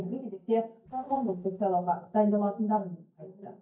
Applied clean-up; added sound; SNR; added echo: neural mask model DeepFilterNet 3.